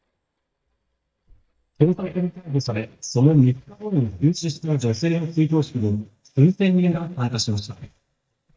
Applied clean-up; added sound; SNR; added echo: neural mask model DeepFilterNet 3.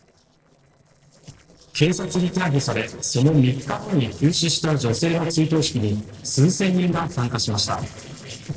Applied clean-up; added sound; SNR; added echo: neural separator model SepFormer DNS4.